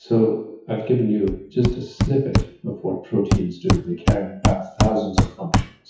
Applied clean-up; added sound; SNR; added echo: classical method WPE with log-MMSE.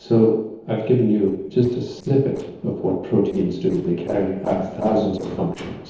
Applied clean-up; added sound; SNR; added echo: neural separator model SepFormer DNS4.